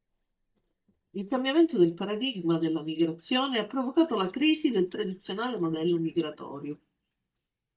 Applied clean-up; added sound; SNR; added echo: neural mask model DeepFilterNet 3.